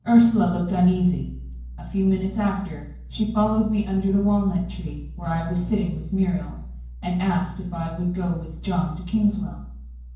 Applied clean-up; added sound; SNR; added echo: none; none; none; reverberation time 0.9 s.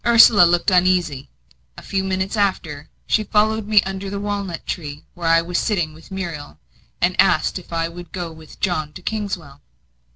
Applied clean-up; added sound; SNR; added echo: none; none; none; none.